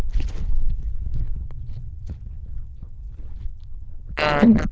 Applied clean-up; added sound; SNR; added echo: neural diffusion model UNIVERSE++.